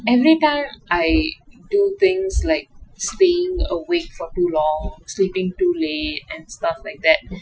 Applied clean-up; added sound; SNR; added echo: classical method Wiener filter.